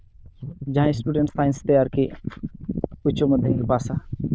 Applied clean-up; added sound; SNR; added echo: neural diffusion model UNIVERSE++.